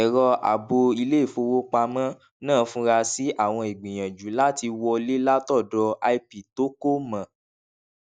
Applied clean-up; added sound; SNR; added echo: none; none; none; none.